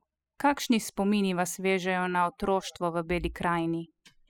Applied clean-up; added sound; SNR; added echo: classical method spectral subtraction.